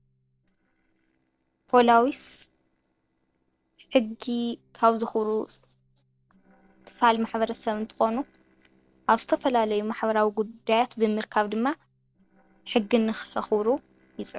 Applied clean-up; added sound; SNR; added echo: neural separator model SepFormer DNS4.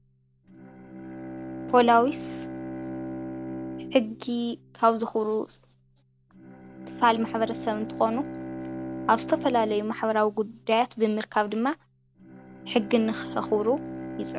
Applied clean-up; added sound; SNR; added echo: none; Bowed string instrument; 11 dB; none.